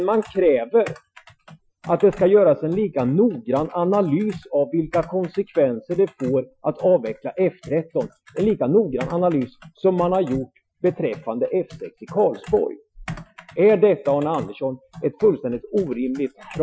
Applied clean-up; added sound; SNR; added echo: classical method Wiener filter.